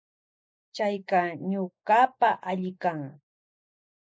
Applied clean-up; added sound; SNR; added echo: neural mask model Resemble Enhance denoiser.